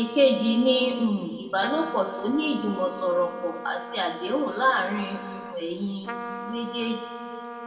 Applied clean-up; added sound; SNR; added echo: none; Trumpet; 12 dB; reverberation time 1.9 s.